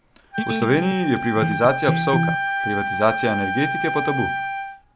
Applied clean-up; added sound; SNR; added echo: none; Wind instrument, woodwind instrument + Electric guitar; 2 dB; none.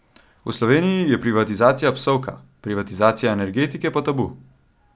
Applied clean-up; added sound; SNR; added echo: none; none; none; none.